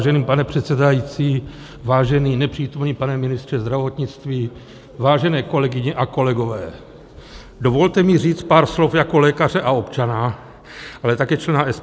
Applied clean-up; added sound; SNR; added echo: none; none; none; none.